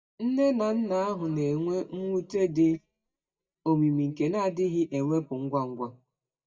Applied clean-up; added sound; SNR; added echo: neural mask model DeepFilterNet 3.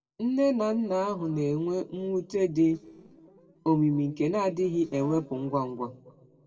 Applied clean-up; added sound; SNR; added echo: neural separator model SepFormer DNS4.